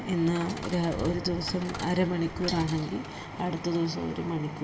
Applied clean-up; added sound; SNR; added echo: none; Coin (dropping) / Chatter; 17 dB; reverberation time 0.8 s.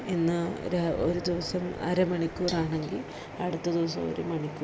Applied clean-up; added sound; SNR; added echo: none; none; none; none.